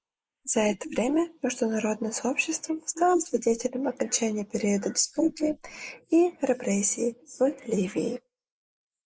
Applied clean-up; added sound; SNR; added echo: neural mask model Resemble Enhance denoiser.